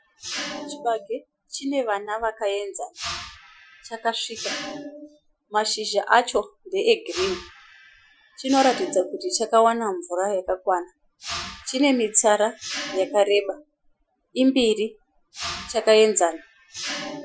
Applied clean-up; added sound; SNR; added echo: classical method Wiener filter.